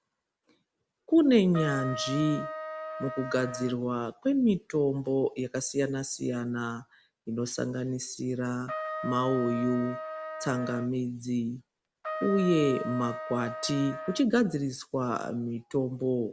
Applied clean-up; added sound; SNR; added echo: none; Trumpet; 9 dB; none.